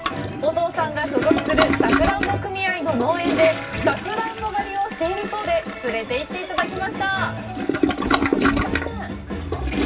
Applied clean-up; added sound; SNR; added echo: none; Toilet flush; 1 dB; reverberation time 0.4 s.